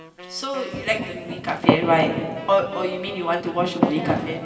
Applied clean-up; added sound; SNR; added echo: none; Wind instrument, woodwind instrument; 19 dB; reverberation time 2.1 s.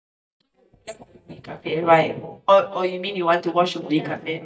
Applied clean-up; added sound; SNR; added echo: neural mask model DeepFilterNet 3.